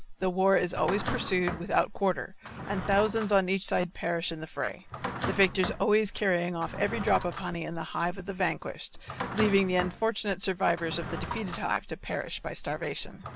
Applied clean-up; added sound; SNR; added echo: none; Drawer open or close; 10 dB; none.